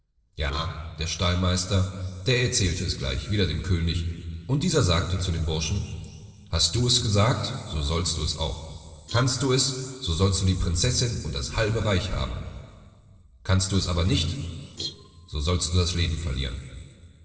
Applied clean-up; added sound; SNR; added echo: neural separator model SepFormer DNS4.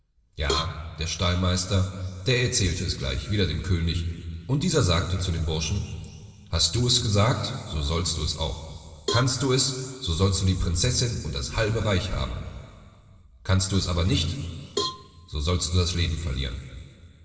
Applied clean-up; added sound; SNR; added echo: none; Cowbell; 11 dB; reverberation time 2.8 s.